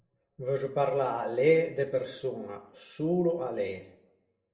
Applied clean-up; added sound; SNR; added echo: none; none; none; reverberation time 0.7 s.